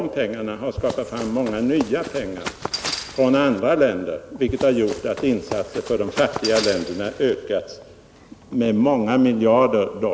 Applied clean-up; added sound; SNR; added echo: none; Run; 11 dB; none.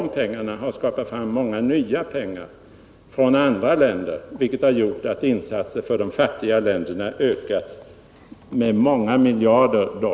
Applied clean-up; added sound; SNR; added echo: none; none; none; none.